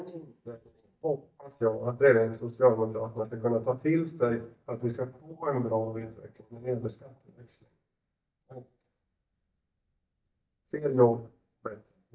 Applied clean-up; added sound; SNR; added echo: neural mask model DeepFilterNet 3.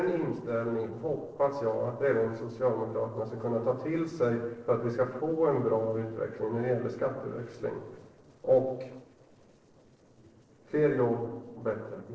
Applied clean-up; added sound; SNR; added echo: neural separator model SepFormer DNS4.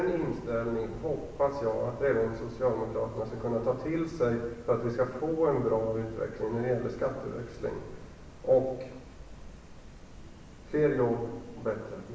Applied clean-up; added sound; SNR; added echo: none; Subway, metro, underground; 17 dB; reverberation time 1.0 s.